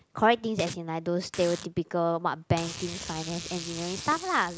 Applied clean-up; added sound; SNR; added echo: none; Packing tape, duct tape; 13 dB; none.